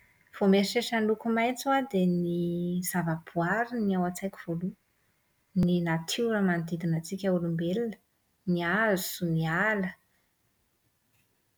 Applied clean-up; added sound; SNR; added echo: none; none; none; none.